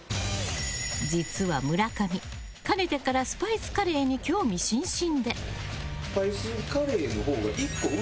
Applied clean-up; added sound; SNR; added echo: none; none; none; none.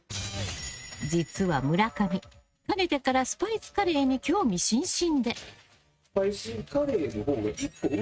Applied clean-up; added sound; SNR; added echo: neural mask model RNNoise.